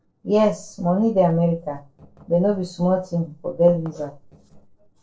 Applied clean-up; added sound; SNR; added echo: neural separator model SepFormer DNS4.